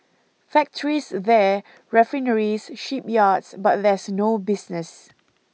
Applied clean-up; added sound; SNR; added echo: none; none; none; none.